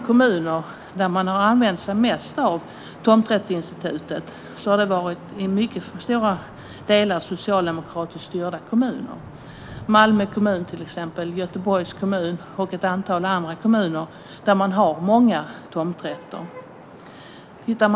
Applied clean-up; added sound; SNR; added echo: none; Traffic noise, roadway noise / Vehicle horn, car horn, honking; 19 dB; none.